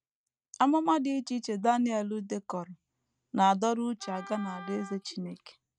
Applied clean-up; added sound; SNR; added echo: neural mask model RNNoise.